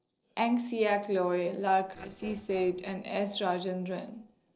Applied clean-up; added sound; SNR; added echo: neural separator model SepFormer DNS4.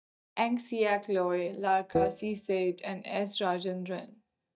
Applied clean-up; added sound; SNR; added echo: neural mask model DeepFilterNet 3.